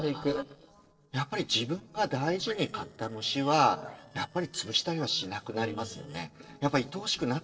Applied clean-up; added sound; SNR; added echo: neural separator model SepFormer DNS4.